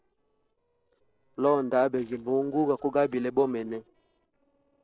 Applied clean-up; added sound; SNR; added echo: neural separator model SepFormer DNS4.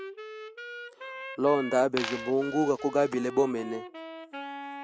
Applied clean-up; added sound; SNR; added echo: none; Coin (dropping) + Wind instrument, woodwind instrument; 11 dB; none.